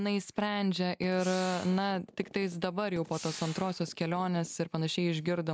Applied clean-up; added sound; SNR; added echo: none; Gunshot, gunfire; 16 dB; none.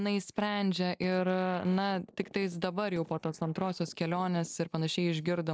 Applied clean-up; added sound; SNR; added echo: neural separator model SepFormer DNS4.